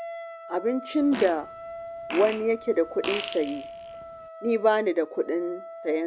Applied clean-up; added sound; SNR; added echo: none; Fart + Wind instrument, woodwind instrument; 11 dB; none.